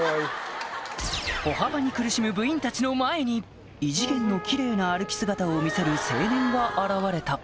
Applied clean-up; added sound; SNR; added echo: none; Trumpet; 14 dB; none.